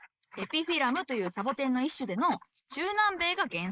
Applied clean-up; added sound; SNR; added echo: neural mask model Resemble Enhance denoiser.